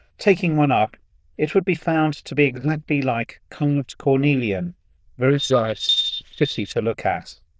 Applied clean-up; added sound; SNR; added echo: neural diffusion model UNIVERSE++.